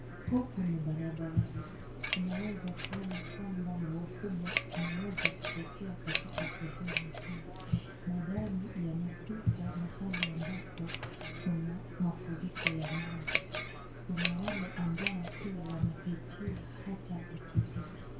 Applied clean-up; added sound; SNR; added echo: none; Scissors; -4 dB; reverberation time 0.4 s.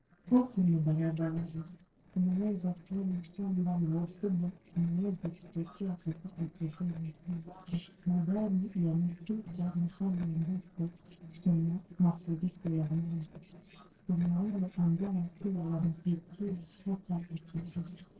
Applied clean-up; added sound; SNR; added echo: neural separator model SepFormer DNS4.